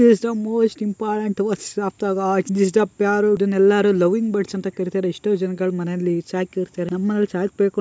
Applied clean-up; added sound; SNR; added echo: none; none; none; none.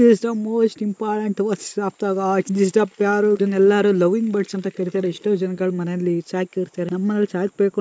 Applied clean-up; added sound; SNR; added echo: neural mask model Resemble Enhance denoiser.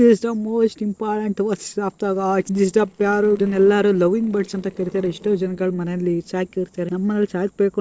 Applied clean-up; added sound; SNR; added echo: neural separator model SepFormer DNS4.